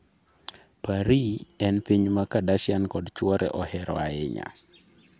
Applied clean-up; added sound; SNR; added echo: none; none; none; none.